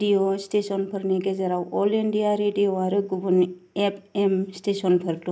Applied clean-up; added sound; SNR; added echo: none; none; none; none.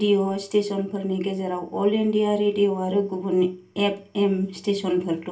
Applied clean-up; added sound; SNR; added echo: none; none; none; reverberation time 0.2 s.